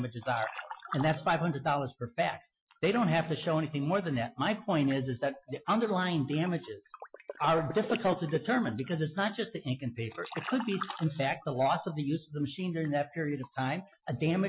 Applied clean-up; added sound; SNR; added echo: classical method Wiener filter.